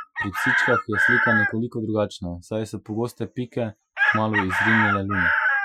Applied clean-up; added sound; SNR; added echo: classical method Wiener filter.